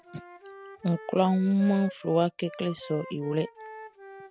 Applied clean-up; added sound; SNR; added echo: none; Wind instrument, woodwind instrument; 16 dB; none.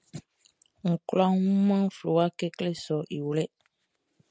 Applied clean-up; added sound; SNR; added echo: none; none; none; none.